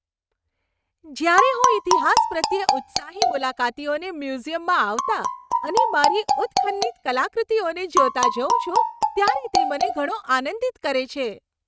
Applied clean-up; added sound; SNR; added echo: neural mask model RNNoise.